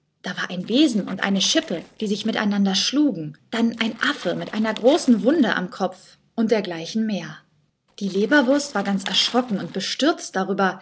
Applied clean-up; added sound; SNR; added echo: neural separator model SepFormer DNS4.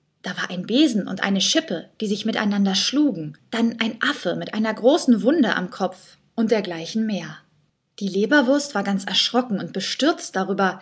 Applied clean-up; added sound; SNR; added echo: none; none; none; none.